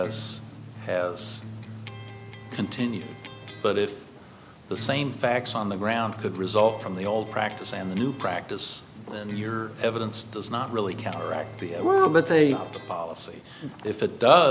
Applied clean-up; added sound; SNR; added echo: none; Electric guitar; 14 dB; none.